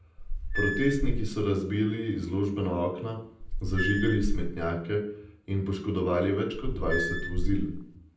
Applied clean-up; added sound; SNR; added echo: none; Squeak / Screech; 0 dB; reverberation time 0.6 s.